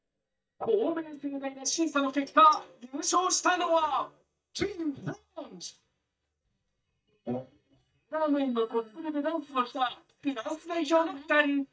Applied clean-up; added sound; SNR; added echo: neural mask model DeepFilterNet 3.